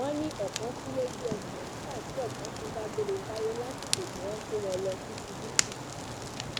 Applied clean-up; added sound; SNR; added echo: none; Wind + Fire; 0 dB; none.